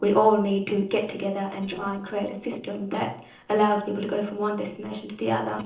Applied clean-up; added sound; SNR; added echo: neural separator model SepFormer DNS4.